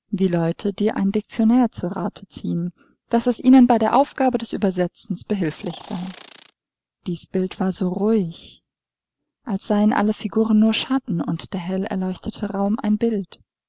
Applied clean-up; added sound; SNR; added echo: none; Insect; 18 dB; none.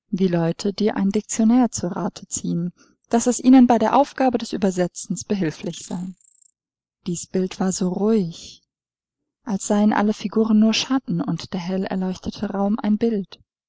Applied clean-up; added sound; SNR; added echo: neural mask model Resemble Enhance denoiser.